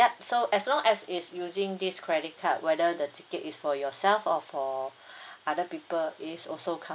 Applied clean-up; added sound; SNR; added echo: none; none; none; none.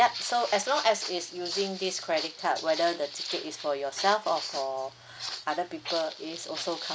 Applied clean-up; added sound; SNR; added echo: none; Walk, footsteps; 9 dB; none.